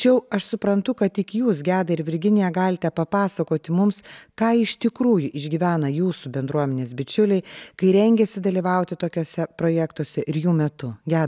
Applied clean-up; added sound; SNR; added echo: none; none; none; none.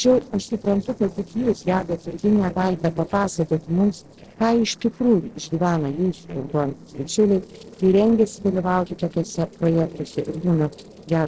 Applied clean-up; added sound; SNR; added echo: neural separator model SepFormer DNS4.